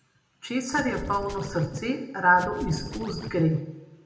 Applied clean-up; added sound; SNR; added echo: none; Scratching (performance technique); 10 dB; reverberation time 0.8 s.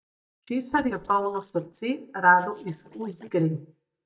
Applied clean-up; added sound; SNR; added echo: neural mask model DeepFilterNet 3.